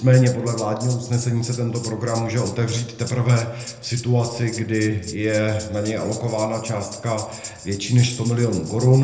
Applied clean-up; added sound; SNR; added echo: none; Tambourine; 16 dB; reverberation time 0.8 s.